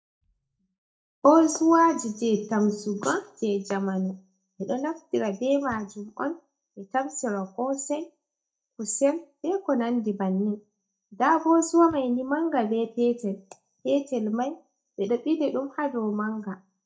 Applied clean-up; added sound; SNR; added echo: neural mask model DeepFilterNet 3.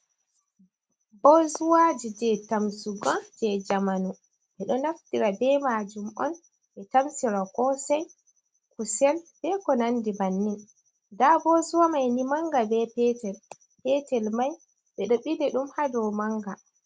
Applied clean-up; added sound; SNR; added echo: none; none; none; none.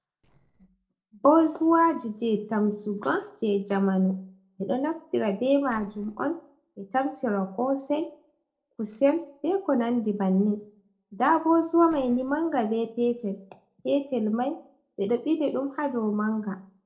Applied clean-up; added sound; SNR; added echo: neural separator model SepFormer DNS4.